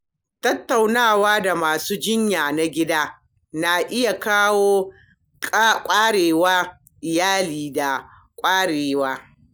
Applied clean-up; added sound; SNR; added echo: none; none; none; none.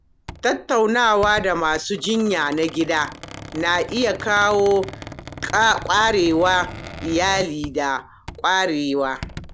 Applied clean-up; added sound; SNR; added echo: none; Squeak; 15 dB; none.